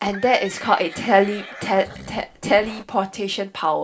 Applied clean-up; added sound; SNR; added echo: none; Livestock, farm animals, working animals; 16 dB; reverberation time 0.2 s.